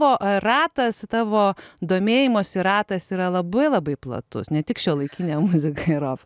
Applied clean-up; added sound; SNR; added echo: none; none; none; none.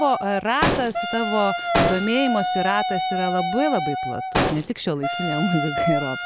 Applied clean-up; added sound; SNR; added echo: none; Wind instrument, woodwind instrument + Explosion; 1 dB; none.